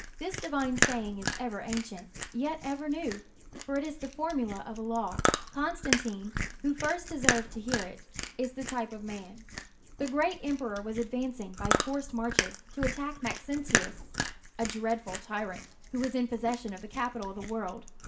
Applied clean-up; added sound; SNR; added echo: none; Chewing, mastication; 2 dB; reverberation time 0.5 s.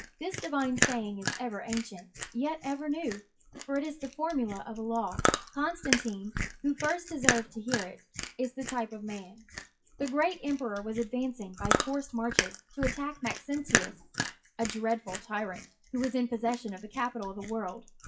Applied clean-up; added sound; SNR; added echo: classical method WPE with log-MMSE.